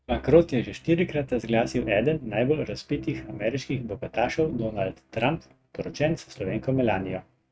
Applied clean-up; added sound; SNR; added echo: neural mask model RNNoise.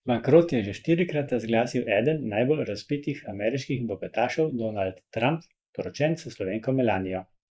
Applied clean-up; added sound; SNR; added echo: neural mask model Resemble Enhance denoiser.